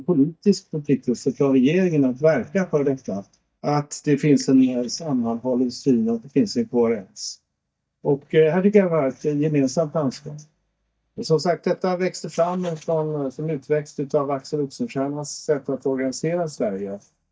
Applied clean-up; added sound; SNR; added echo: neural mask model DeepFilterNet 3.